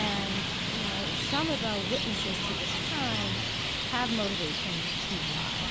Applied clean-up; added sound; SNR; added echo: none; Traffic noise, roadway noise; -4 dB; none.